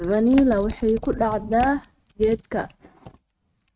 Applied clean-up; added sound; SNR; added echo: neural mask model RNNoise.